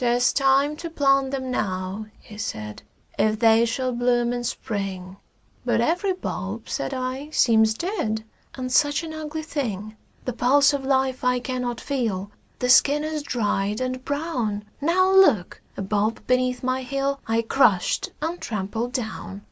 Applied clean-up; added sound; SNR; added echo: none; none; none; none.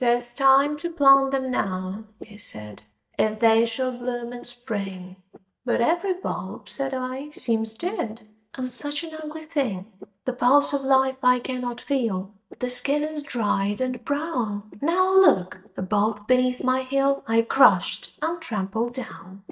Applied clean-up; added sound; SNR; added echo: neural mask model DeepFilterNet 3.